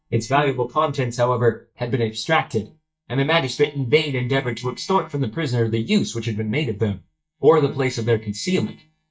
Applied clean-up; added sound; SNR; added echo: neural mask model DeepFilterNet 3.